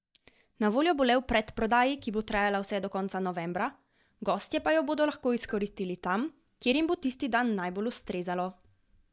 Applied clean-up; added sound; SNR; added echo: neural mask model DeepFilterNet 3.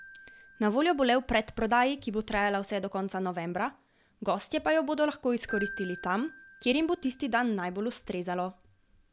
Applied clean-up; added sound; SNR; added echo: none; Keyboard (musical); 19 dB; none.